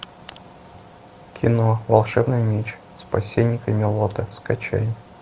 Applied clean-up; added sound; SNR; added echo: none; none; none; none.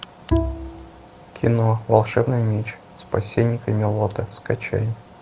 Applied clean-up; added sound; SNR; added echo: none; Bowed string instrument; 6 dB; none.